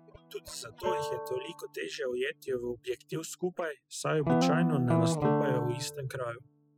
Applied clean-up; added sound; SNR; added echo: classical method spectral subtraction.